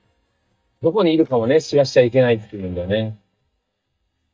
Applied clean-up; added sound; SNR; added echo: neural mask model DeepFilterNet 3.